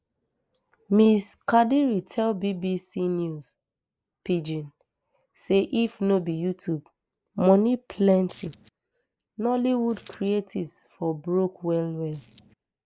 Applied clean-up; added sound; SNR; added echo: neural mask model Resemble Enhance denoiser.